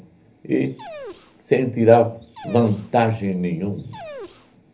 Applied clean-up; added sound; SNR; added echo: none; Dog; 20 dB; reverberation time 0.3 s.